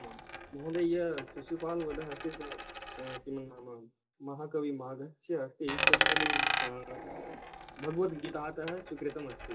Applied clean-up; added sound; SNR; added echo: none; Coin (dropping); -2 dB; reverberation time 0.2 s.